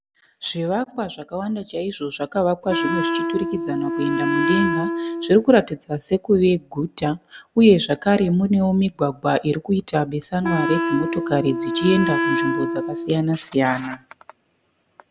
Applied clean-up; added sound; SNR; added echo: none; Wind instrument, woodwind instrument; 2 dB; none.